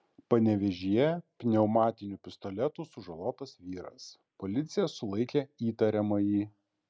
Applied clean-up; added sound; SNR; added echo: none; none; none; none.